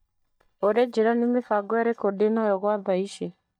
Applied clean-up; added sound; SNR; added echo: neural mask model DeepFilterNet 3.